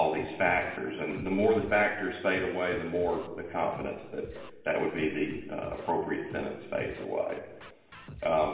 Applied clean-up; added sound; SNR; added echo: none; Scratching (performance technique); 18 dB; reverberation time 1.0 s.